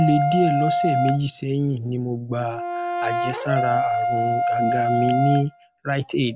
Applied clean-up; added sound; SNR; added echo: none; Brass instrument; 1 dB; none.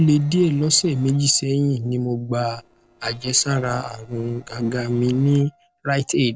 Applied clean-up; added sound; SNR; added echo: neural separator model SepFormer DNS4.